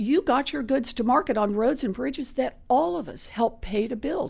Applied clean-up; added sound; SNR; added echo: none; none; none; none.